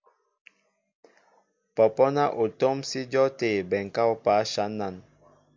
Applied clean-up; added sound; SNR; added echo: none; none; none; none.